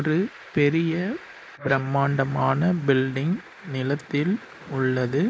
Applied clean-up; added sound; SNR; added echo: neural mask model Resemble Enhance denoiser.